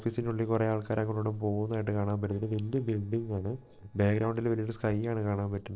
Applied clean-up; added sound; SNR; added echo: neural separator model SepFormer DNS4.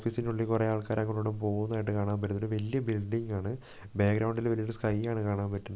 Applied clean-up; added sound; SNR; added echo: none; none; none; none.